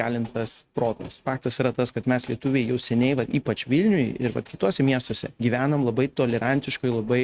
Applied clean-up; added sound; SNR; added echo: neural mask model RNNoise.